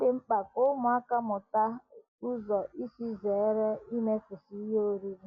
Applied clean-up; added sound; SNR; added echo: none; none; none; none.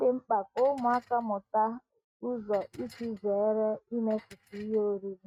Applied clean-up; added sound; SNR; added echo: neural mask model RNNoise.